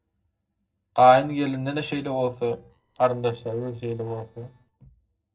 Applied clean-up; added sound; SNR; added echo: neural separator model SepFormer DNS4.